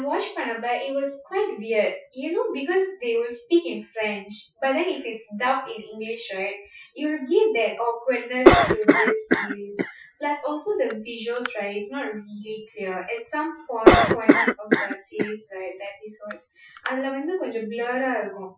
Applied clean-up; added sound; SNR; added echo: classical method Wiener filter.